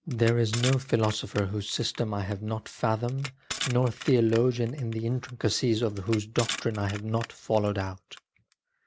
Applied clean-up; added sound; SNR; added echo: none; Crushing; 14 dB; none.